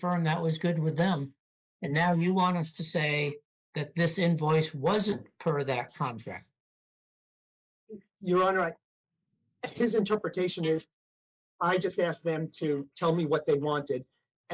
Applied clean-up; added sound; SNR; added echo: neural mask model Resemble Enhance denoiser.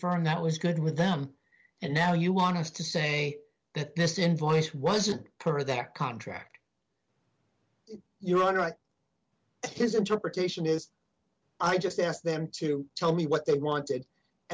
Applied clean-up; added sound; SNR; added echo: none; none; none; none.